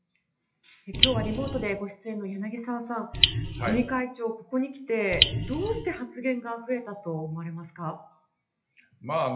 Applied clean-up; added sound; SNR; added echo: classical method WPE with log-MMSE.